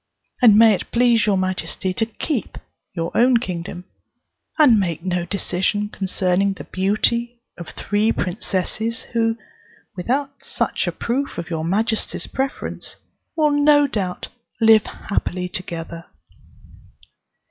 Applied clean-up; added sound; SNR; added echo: none; none; none; none.